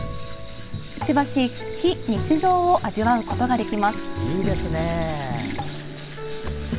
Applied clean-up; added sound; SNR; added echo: none; Tools; 7 dB; none.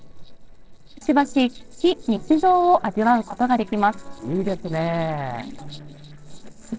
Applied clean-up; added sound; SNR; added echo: neural separator model SepFormer DNS4.